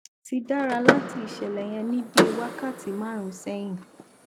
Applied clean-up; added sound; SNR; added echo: none; Door / Car; -2 dB; none.